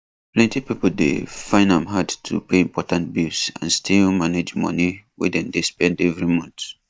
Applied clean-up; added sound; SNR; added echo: neural mask model DeepFilterNet 3.